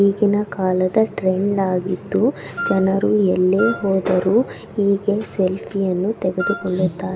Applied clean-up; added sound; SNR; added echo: none; Wind instrument, woodwind instrument; 11 dB; none.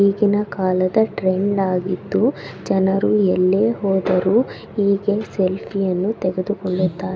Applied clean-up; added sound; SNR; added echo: none; none; none; none.